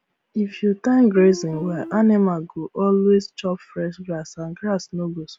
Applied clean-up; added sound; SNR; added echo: none; Guitar; 14 dB; none.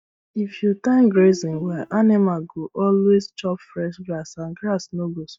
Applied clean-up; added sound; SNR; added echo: neural mask model DeepFilterNet 3.